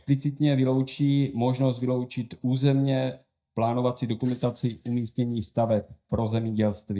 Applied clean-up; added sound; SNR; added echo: neural mask model DeepFilterNet 3.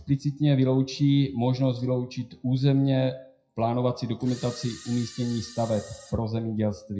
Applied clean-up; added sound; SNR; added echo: classical method WPE with log-MMSE.